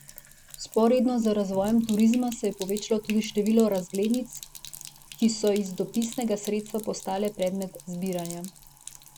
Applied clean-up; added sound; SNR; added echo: none; Sink (filling or washing); 18 dB; none.